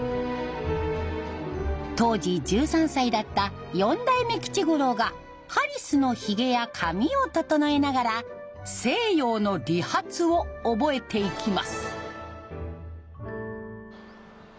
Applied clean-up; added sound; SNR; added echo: none; none; none; none.